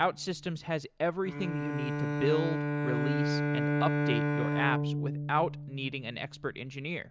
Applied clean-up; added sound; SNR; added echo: none; Bowed string instrument; -1 dB; none.